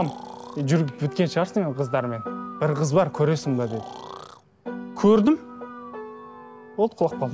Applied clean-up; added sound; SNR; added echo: none; Breathing + Piano; 14 dB; none.